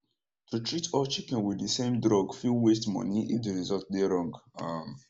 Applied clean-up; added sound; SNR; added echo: none; none; none; none.